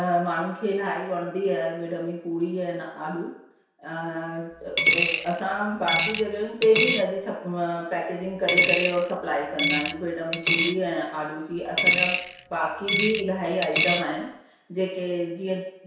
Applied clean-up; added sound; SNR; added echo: none; Coin (dropping); -5 dB; reverberation time 0.7 s.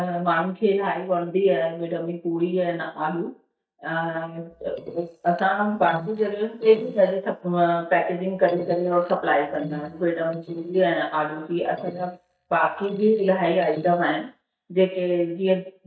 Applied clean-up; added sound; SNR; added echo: neural mask model DeepFilterNet 3.